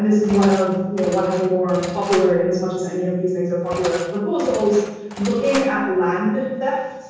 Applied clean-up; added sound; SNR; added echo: none; Engine; 14 dB; reverberation time 1.3 s.